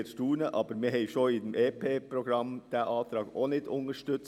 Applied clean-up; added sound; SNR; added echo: none; none; none; none.